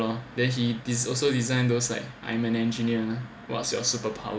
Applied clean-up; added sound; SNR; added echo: none; none; none; none.